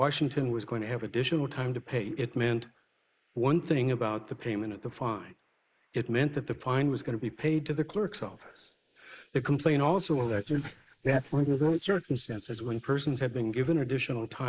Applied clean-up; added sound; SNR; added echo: neural mask model Resemble Enhance denoiser.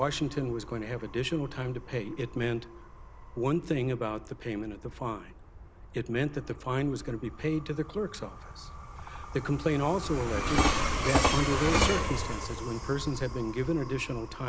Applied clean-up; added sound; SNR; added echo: none; Train; 2 dB; none.